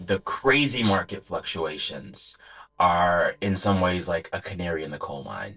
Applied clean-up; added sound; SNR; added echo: neural separator model SepFormer DNS4.